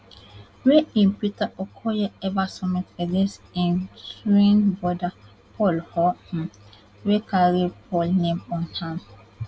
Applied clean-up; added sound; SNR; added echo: none; none; none; none.